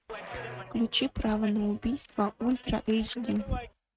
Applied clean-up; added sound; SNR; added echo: neural mask model RNNoise.